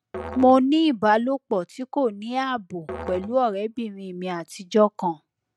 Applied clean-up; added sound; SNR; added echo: none; Musical instrument; 18 dB; none.